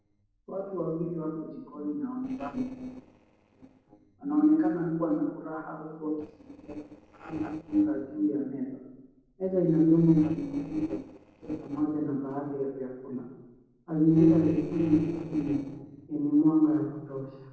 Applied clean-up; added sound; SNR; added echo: neural separator model SepFormer DNS4.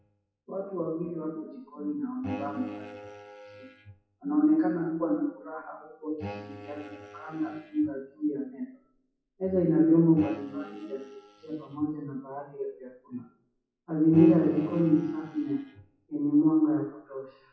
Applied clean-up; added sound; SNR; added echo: classical method WPE with log-MMSE.